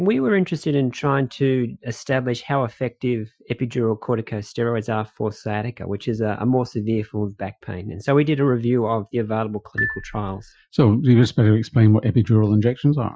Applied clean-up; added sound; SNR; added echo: classical method Wiener filter.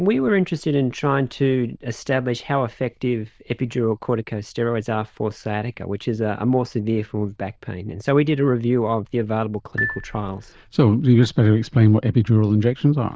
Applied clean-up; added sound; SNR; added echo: neural diffusion model UNIVERSE++.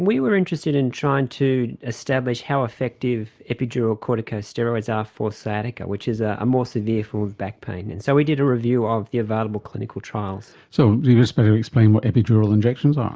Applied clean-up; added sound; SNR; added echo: none; none; none; none.